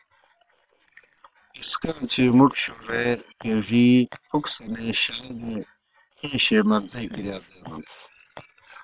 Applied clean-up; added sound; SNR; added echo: neural separator model SepFormer WHAM!.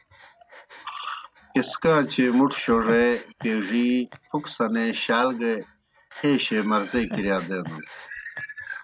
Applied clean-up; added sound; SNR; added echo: none; Breathing; 18 dB; none.